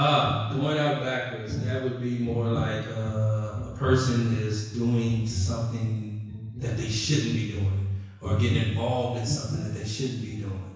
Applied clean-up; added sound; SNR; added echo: none; none; none; reverberation time 1.1 s.